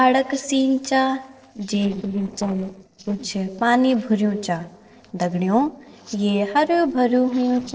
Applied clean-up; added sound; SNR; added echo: neural separator model SepFormer DNS4.